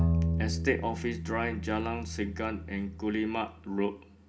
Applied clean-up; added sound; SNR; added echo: none; Bowed string instrument; 0 dB; reverberation time 0.3 s.